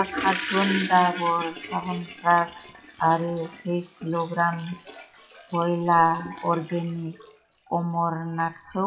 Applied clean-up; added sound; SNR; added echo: classical method WPE with log-MMSE.